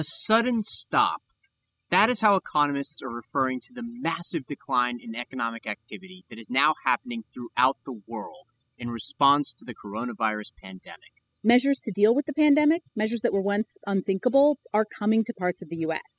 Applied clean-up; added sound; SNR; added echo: classical method spectral subtraction.